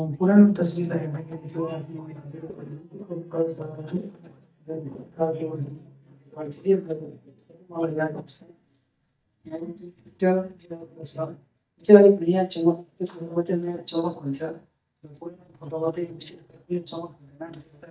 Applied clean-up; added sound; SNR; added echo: neural mask model DeepFilterNet 3.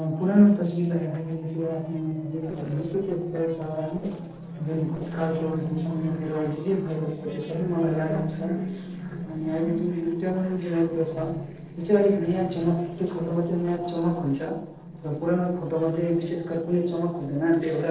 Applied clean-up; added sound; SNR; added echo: neural separator model SepFormer DNS4.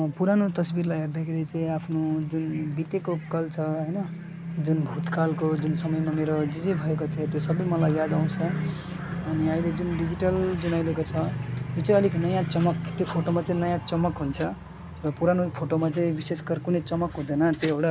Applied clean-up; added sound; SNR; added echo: none; none; none; none.